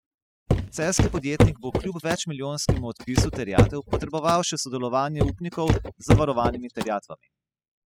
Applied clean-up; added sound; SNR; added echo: classical method spectral subtraction.